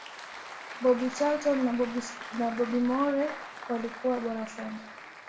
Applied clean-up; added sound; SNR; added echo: none; Applause; 12 dB; reverberation time 0.3 s.